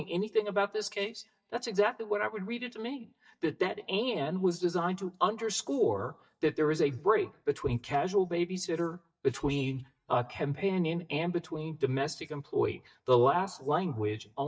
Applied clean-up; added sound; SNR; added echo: neural mask model DeepFilterNet 3.